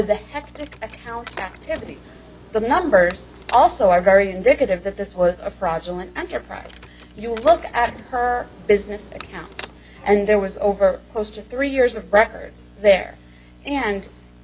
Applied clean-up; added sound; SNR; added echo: none; Car; 19 dB; none.